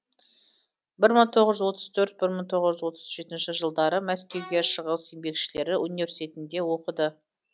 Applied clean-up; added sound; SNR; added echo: none; Bowed string instrument; 18 dB; none.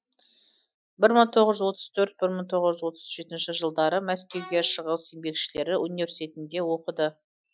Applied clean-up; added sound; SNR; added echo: classical method Wiener filter.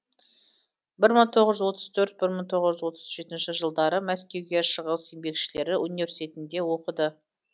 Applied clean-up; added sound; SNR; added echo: none; none; none; none.